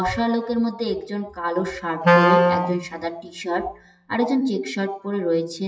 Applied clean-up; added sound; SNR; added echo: classical method WPE with log-MMSE.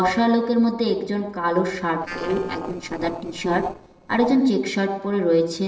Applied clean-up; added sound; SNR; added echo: neural separator model SepFormer DNS4.